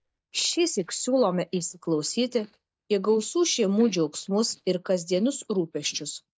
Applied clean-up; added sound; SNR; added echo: neural mask model DeepFilterNet 3.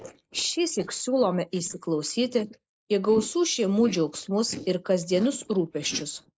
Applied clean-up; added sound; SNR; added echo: neural mask model Resemble Enhance denoiser.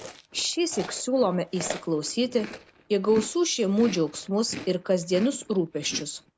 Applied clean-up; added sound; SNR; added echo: none; Chewing, mastication; 14 dB; none.